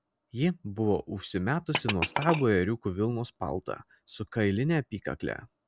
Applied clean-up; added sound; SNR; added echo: none; Glass; 7 dB; none.